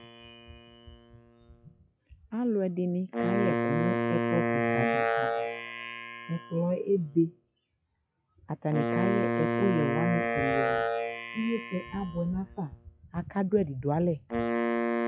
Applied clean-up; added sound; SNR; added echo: classical method log-MMSE.